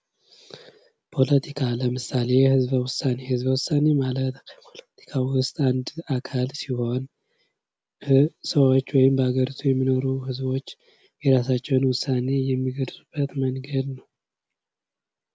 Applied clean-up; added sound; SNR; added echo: none; none; none; none.